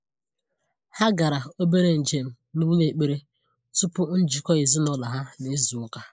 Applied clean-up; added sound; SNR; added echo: neural mask model Resemble Enhance denoiser.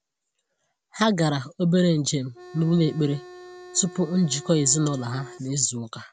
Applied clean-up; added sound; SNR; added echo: none; Organ; 18 dB; none.